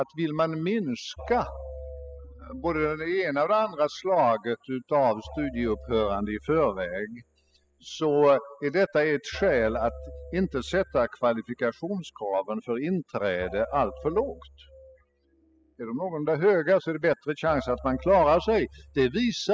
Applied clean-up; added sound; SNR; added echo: classical method spectral subtraction.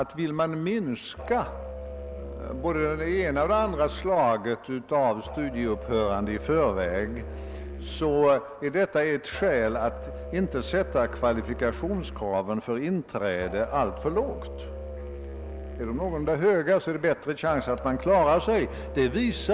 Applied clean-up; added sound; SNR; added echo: none; Musical instrument; 11 dB; none.